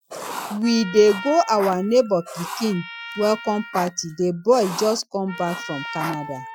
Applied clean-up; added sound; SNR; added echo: classical method Wiener filter.